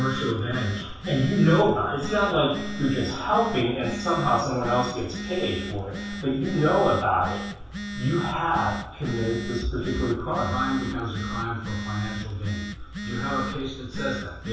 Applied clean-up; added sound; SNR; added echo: none; Telephone; 9 dB; reverberation time 0.7 s.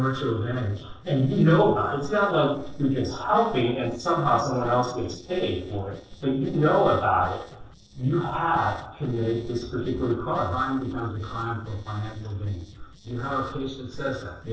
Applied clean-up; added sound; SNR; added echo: neural separator model SepFormer DNS4.